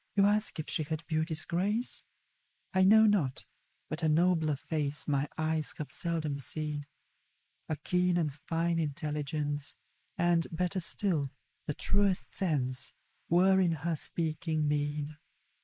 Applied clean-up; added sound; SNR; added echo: neural mask model Resemble Enhance denoiser.